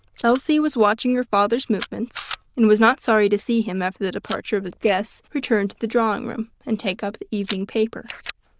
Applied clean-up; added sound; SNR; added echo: neural diffusion model UNIVERSE++.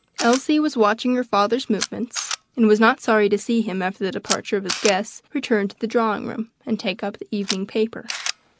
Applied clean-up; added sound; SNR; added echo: none; Camera; 13 dB; none.